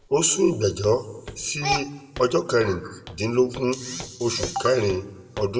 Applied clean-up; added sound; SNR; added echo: none; Walk, footsteps; 19 dB; reverberation time 1.3 s.